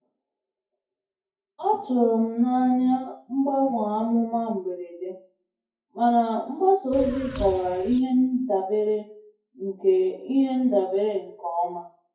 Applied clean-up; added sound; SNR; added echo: classical method WPE with log-MMSE.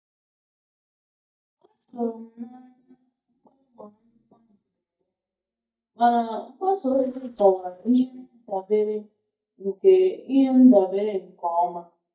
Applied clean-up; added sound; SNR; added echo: neural mask model DeepFilterNet 3.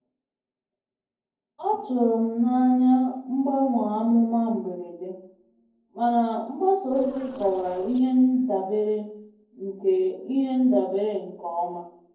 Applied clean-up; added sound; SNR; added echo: neural separator model SepFormer DNS4.